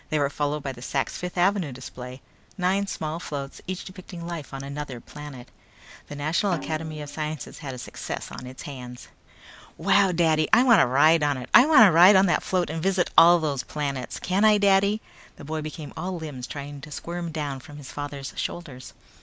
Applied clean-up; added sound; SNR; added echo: none; Snare drum; 17 dB; none.